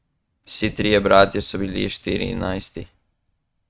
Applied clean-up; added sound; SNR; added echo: neural mask model RNNoise.